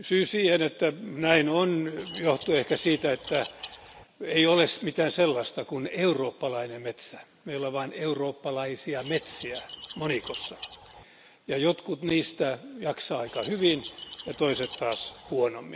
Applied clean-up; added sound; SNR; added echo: none; Keys jangling; 6 dB; none.